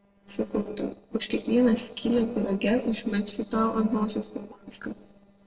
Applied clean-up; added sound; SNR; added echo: neural separator model SepFormer DNS4.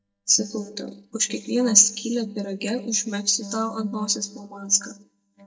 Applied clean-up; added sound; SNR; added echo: neural mask model DeepFilterNet 3.